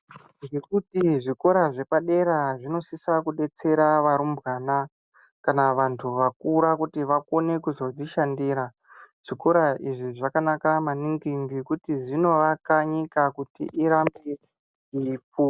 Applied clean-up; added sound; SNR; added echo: none; none; none; none.